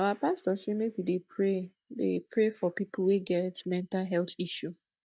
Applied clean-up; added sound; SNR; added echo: neural mask model DeepFilterNet 3.